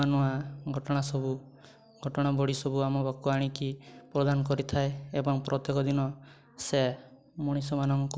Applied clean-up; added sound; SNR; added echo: none; none; none; none.